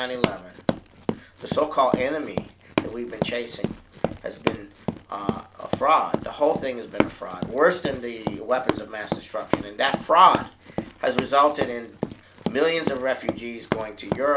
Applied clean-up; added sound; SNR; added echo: none; Run; 5 dB; none.